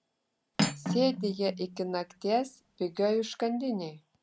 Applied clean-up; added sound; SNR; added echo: none; Cutlery, silverware; 5 dB; none.